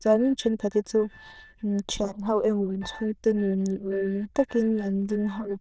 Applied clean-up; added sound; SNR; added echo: neural diffusion model UNIVERSE++.